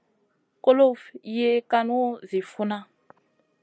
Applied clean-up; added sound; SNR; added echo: none; none; none; none.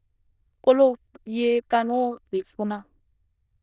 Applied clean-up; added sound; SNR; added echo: neural diffusion model UNIVERSE++.